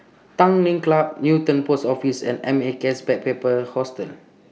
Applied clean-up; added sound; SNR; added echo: none; none; none; none.